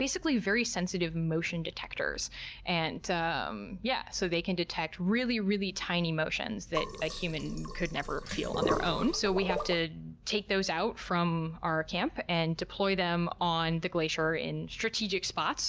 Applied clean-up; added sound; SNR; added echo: none; Sink (filling or washing); 4 dB; none.